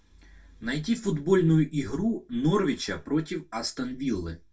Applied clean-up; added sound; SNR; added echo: none; none; none; reverberation time 0.2 s.